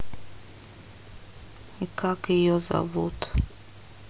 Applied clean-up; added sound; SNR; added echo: none; none; none; none.